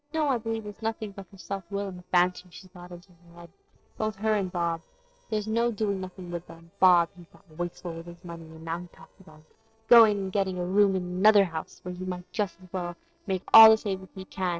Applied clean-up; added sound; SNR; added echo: neural separator model SepFormer DNS4.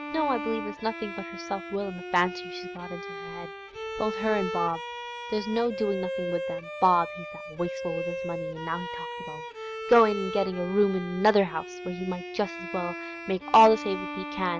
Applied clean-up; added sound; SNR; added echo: none; Bowed string instrument; 8 dB; none.